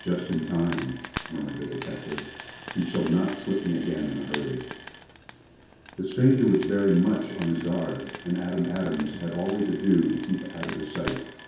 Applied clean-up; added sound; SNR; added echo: none; Frying (food); 10 dB; reverberation time 0.8 s.